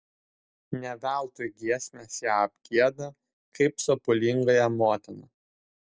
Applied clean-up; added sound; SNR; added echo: none; none; none; none.